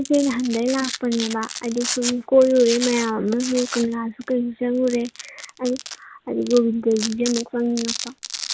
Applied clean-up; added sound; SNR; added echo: none; Domestic sounds, home sounds; 11 dB; none.